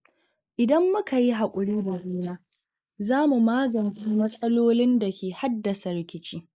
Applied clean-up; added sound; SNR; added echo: neural mask model Resemble Enhance denoiser.